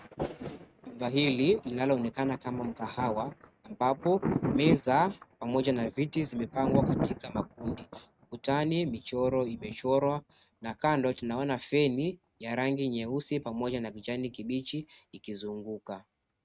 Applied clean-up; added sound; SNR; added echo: neural mask model RNNoise.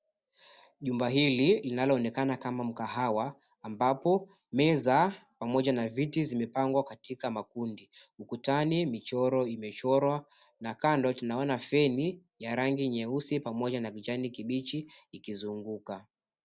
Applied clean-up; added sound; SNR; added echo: none; none; none; none.